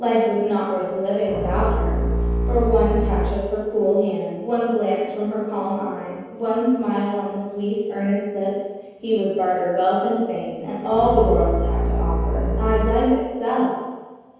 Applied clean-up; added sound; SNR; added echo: none; Bowed string instrument; 1 dB; reverberation time 1.2 s.